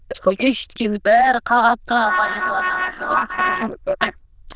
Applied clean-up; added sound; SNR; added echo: neural diffusion model UNIVERSE++.